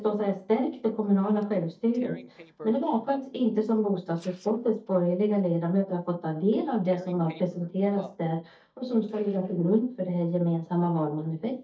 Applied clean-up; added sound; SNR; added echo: neural mask model DeepFilterNet 3.